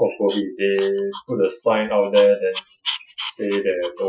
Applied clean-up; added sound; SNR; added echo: classical method Wiener filter.